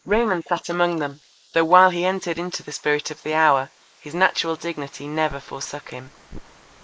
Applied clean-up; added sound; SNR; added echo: neural mask model Resemble Enhance denoiser.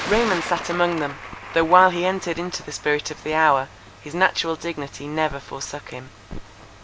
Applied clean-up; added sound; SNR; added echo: none; Thunder; 13 dB; none.